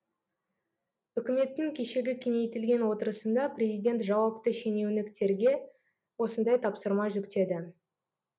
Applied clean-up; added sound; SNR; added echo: none; none; none; none.